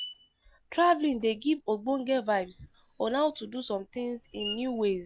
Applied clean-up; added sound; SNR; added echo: none; Screech; 17 dB; none.